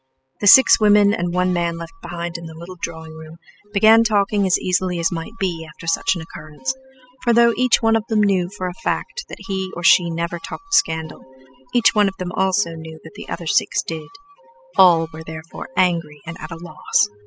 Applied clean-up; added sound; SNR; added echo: classical method spectral subtraction.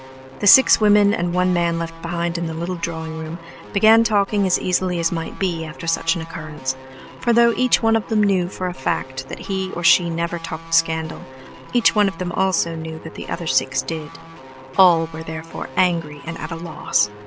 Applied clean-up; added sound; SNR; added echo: none; Guitar; 16 dB; none.